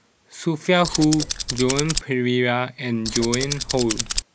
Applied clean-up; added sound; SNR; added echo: none; Tools; 4 dB; none.